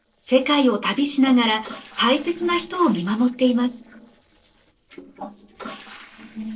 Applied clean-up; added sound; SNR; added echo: neural separator model SepFormer DNS4.